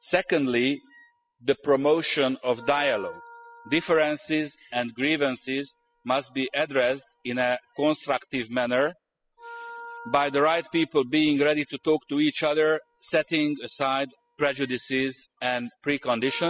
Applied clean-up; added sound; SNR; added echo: classical method spectral subtraction.